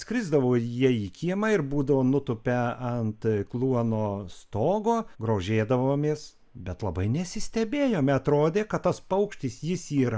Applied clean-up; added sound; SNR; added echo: none; none; none; none.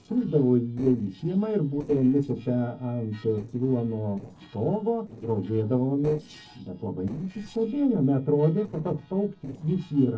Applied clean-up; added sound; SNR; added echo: neural separator model SepFormer DNS4.